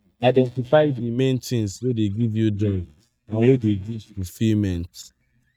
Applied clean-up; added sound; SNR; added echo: neural mask model DeepFilterNet 3.